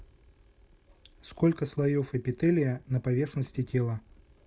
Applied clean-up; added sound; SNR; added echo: none; none; none; none.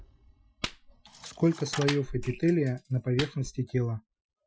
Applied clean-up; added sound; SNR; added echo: classical method Wiener filter.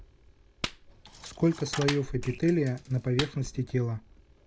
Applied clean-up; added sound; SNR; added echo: none; Clapping + Coin (dropping); 11 dB; none.